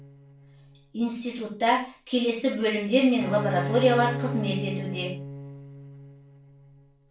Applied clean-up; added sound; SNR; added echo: none; Bowed string instrument; 8 dB; reverberation time 0.3 s.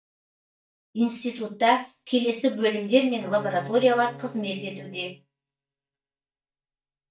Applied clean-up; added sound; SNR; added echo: neural mask model DeepFilterNet 3.